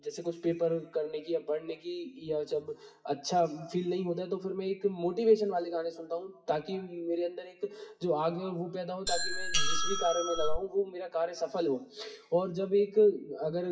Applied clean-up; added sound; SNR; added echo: classical method WPE with log-MMSE.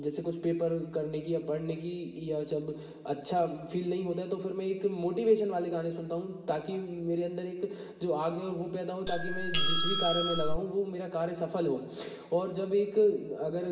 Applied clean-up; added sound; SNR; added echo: none; Doorbell; -3 dB; reverberation time 1.8 s.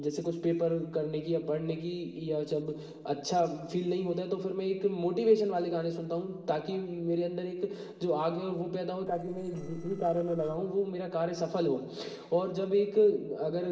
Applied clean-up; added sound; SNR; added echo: neural separator model SepFormer DNS4.